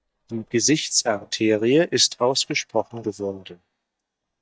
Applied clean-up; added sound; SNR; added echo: neural mask model DeepFilterNet 3.